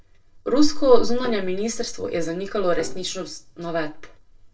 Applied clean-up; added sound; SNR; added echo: neural separator model SepFormer DNS4.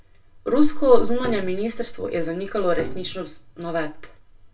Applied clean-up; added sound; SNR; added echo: none; Piano; 19 dB; reverberation time 0.2 s.